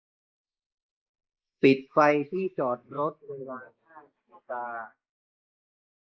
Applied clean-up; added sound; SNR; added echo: neural mask model Resemble Enhance denoiser.